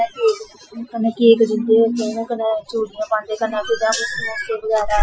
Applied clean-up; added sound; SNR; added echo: classical method Wiener filter.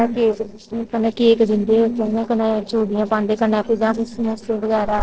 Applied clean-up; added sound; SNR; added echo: neural separator model SepFormer DNS4.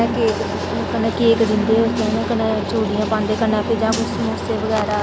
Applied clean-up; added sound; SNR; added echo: none; none; none; none.